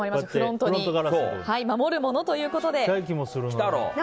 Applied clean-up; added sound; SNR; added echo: none; none; none; none.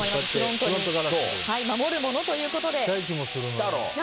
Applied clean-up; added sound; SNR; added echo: none; Explosion; 0 dB; none.